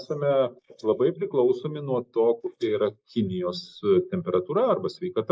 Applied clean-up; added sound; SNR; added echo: neural mask model Resemble Enhance denoiser.